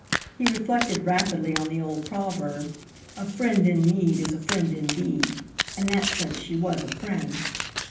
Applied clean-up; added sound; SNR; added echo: none; Domestic sounds, home sounds; 7 dB; reverberation time 0.6 s.